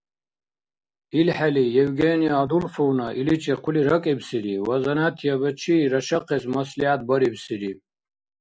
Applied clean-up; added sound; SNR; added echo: none; none; none; none.